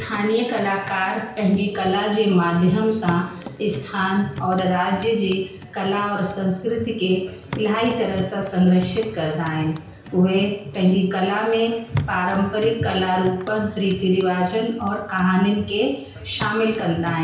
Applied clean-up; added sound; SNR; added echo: none; Hands / Wood; 17 dB; reverberation time 0.5 s.